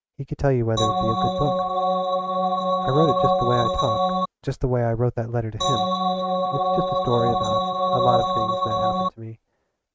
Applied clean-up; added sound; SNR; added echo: neural mask model RNNoise.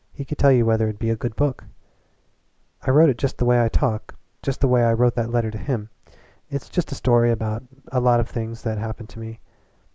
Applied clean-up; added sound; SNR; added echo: none; none; none; none.